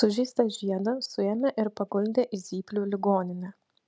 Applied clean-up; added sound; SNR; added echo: none; none; none; none.